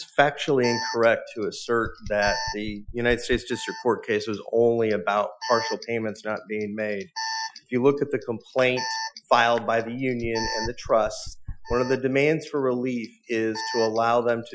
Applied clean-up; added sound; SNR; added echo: classical method Wiener filter.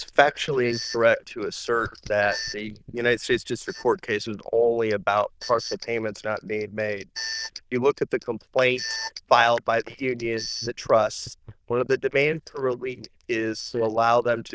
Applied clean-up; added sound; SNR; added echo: neural diffusion model UNIVERSE++.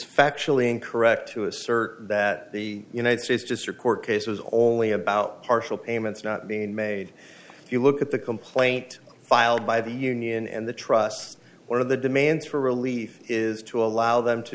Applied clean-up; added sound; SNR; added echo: none; none; none; none.